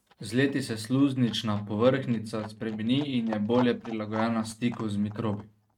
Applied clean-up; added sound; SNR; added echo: neural mask model RNNoise.